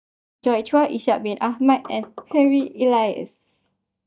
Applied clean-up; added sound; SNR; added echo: neural mask model DeepFilterNet 3.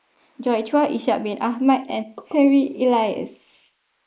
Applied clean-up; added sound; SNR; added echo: neural mask model Resemble Enhance denoiser.